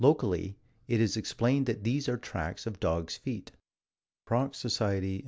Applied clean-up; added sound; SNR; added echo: none; none; none; none.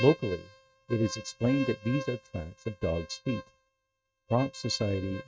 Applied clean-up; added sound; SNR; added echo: neural mask model RNNoise.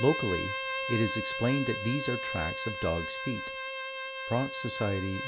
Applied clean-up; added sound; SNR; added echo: none; Bowed string instrument; 4 dB; none.